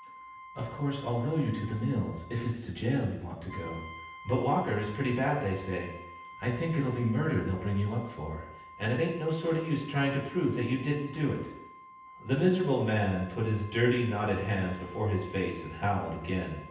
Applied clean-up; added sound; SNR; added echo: none; Brass instrument; 18 dB; reverberation time 0.9 s.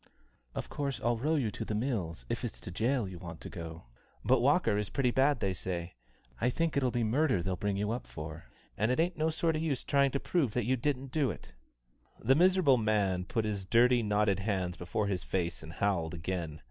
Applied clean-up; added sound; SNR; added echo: none; none; none; none.